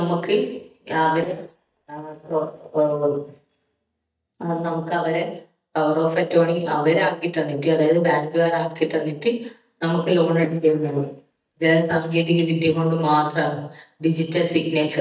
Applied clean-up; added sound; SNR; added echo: neural mask model DeepFilterNet 3.